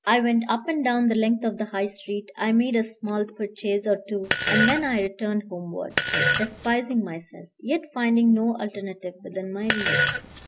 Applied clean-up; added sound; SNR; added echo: none; Fart; 0 dB; none.